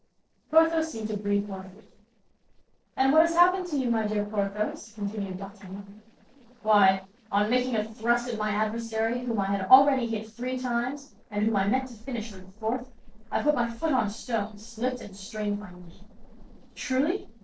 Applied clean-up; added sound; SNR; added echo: neural separator model SepFormer DNS4.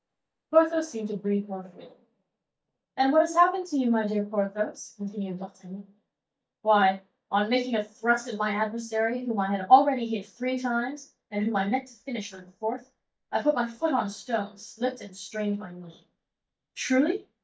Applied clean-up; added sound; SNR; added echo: neural mask model DeepFilterNet 3.